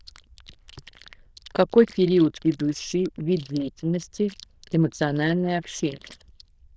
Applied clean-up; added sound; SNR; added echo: neural diffusion model UNIVERSE++.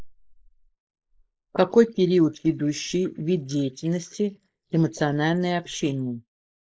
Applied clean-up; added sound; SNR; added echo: neural mask model Resemble Enhance denoiser.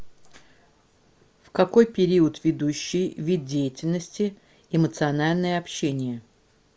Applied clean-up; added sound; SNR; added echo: none; none; none; none.